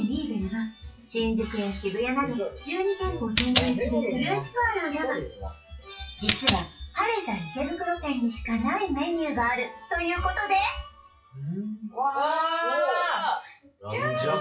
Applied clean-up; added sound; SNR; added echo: classical method WPE with log-MMSE.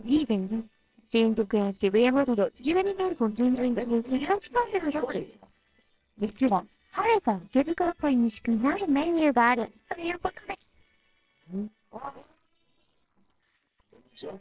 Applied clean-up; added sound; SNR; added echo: neural separator model SepFormer WHAMR!.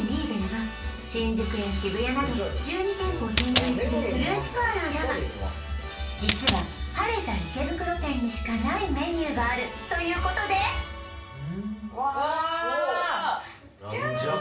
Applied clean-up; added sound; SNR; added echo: none; Coin (dropping); 0 dB; reverberation time 0.3 s.